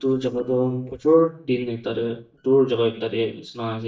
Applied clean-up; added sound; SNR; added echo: neural mask model DeepFilterNet 3.